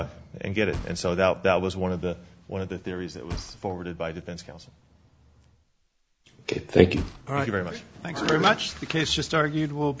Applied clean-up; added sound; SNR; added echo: none; Thump, thud; 17 dB; none.